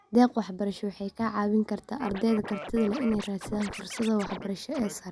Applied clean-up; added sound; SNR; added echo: none; Scratching (performance technique); 12 dB; none.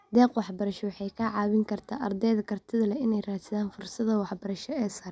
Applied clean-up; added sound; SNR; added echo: none; none; none; none.